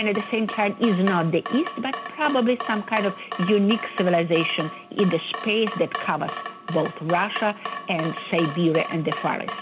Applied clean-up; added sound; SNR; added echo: none; Drip / Water tap, faucet; 10 dB; none.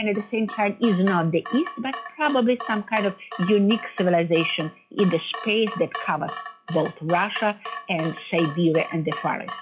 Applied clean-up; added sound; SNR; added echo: classical method log-MMSE.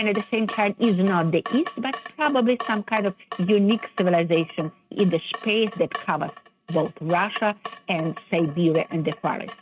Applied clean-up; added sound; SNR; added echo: neural mask model RNNoise.